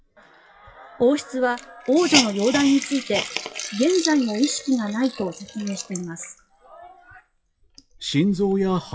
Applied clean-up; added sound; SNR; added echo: classical method WPE with log-MMSE.